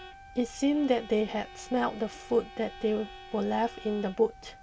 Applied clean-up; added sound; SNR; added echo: none; Wind instrument, woodwind instrument + Bowed string instrument; 18 dB; none.